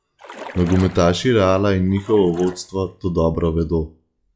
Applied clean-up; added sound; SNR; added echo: classical method log-MMSE.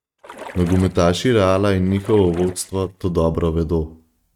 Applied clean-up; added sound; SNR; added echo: neural mask model RNNoise.